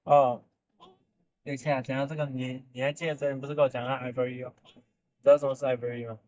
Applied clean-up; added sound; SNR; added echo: neural mask model DeepFilterNet 3.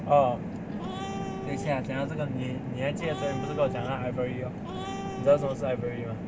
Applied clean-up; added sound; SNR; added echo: none; Cat; 11 dB; none.